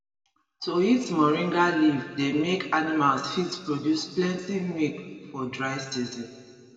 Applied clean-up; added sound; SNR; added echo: none; none; none; reverberation time 1.8 s.